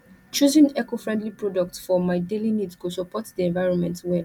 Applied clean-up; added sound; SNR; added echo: none; none; none; none.